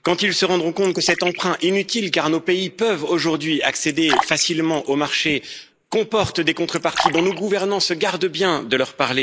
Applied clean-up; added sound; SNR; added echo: neural mask model Resemble Enhance denoiser.